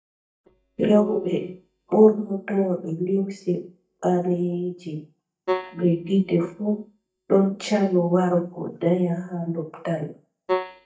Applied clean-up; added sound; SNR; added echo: neural mask model DeepFilterNet 3.